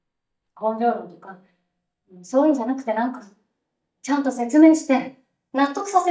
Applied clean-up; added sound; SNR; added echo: neural mask model DeepFilterNet 3.